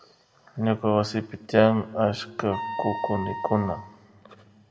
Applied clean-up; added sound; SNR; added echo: none; Wind instrument, woodwind instrument; 11 dB; reverberation time 0.7 s.